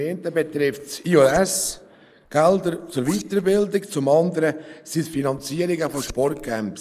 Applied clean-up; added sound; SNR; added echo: neural mask model Resemble Enhance denoiser.